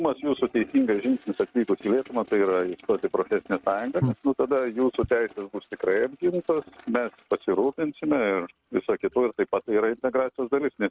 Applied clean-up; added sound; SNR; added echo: neural mask model RNNoise.